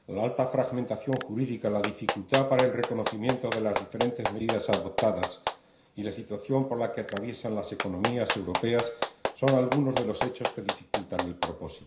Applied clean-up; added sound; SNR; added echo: none; Clapping; 5 dB; reverberation time 0.5 s.